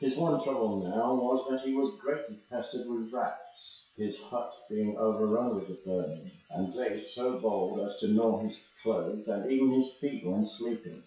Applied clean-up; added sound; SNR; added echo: classical method WPE with log-MMSE.